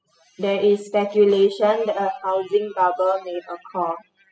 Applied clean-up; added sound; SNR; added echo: classical method spectral subtraction.